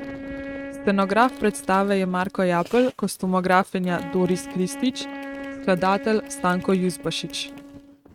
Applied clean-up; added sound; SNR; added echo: neural mask model RNNoise.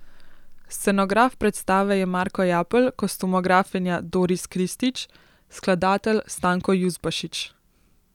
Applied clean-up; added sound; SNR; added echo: none; none; none; none.